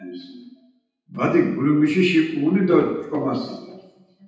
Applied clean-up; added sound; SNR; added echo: none; none; none; reverberation time 0.9 s.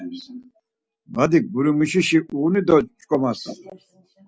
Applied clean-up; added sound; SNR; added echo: none; none; none; none.